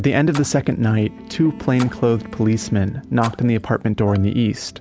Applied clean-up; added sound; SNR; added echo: none; Bowed string instrument + Splash, splatter; 19 dB; none.